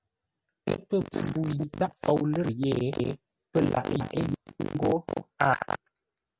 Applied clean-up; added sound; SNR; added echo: none; none; none; none.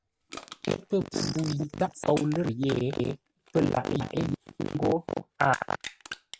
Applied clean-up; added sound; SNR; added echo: none; Crushing; 19 dB; none.